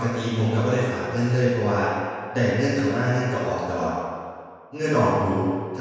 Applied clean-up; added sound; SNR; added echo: none; none; none; reverberation time 1.9 s.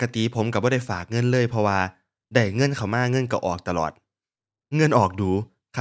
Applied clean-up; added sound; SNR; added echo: none; none; none; none.